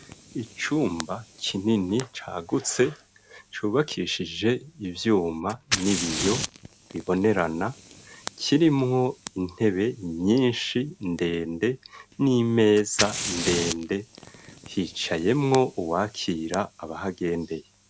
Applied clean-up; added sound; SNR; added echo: none; Fire; 12 dB; none.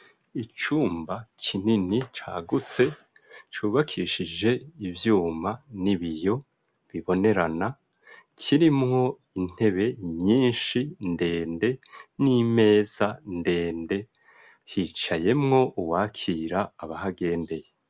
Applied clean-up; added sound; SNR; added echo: none; none; none; none.